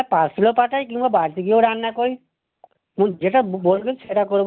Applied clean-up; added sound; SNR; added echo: none; none; none; none.